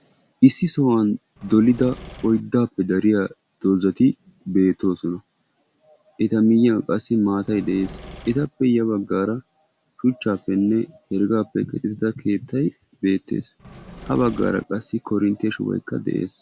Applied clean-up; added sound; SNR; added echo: none; Engine / Mechanisms; 18 dB; none.